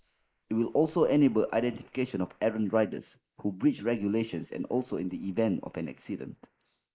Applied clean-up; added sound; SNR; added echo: neural mask model Resemble Enhance denoiser.